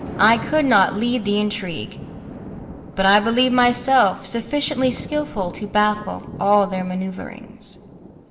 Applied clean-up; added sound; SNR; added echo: none; Thunder; 15 dB; reverberation time 1.5 s.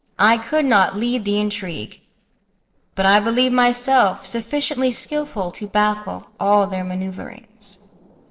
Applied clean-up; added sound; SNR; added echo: neural separator model SepFormer DNS4.